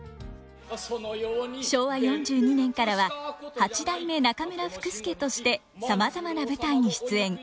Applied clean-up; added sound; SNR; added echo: none; none; none; none.